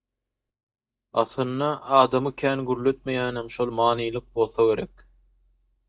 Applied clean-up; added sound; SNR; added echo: neural mask model DeepFilterNet 3.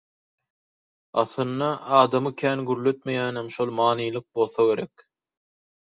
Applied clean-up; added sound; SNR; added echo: none; none; none; none.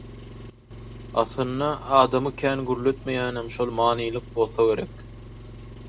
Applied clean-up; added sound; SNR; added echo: none; Engine; 15 dB; none.